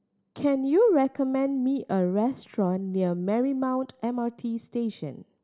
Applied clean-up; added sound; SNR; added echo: none; none; none; none.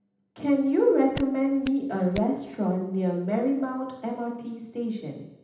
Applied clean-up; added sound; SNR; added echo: none; Hands; 16 dB; reverberation time 0.9 s.